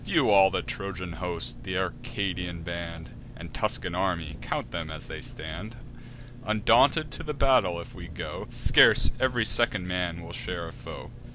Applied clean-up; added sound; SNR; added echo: none; Engine; 13 dB; none.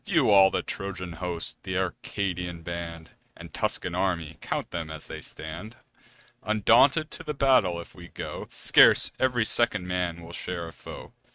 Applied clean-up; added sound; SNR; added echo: neural mask model RNNoise.